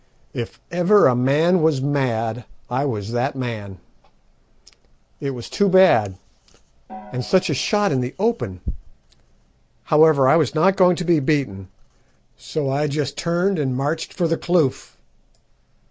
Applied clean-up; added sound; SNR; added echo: none; Gong; 19 dB; none.